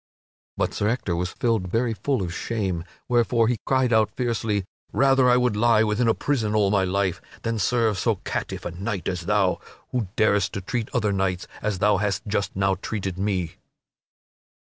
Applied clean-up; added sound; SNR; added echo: none; none; none; none.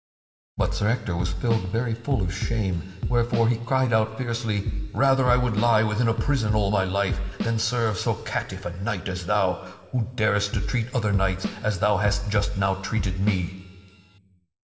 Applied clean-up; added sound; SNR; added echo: none; Drum kit; 5 dB; reverberation time 1.5 s.